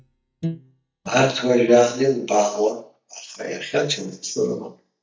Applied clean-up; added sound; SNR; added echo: neural mask model DeepFilterNet 3.